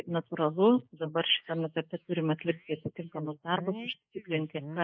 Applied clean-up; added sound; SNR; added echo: neural mask model Resemble Enhance denoiser.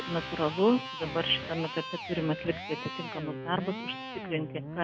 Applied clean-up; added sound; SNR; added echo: none; Electric guitar; 7 dB; none.